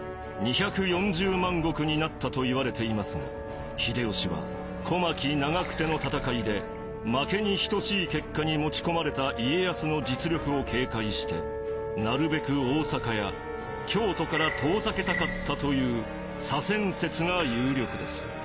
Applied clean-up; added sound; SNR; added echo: none; Wind instrument, woodwind instrument + Musical instrument; 14 dB; none.